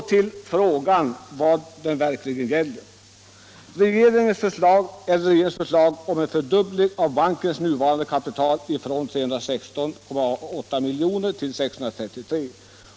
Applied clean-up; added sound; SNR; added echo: none; none; none; none.